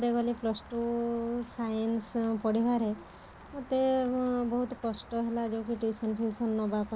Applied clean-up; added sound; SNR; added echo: none; Rain; 19 dB; none.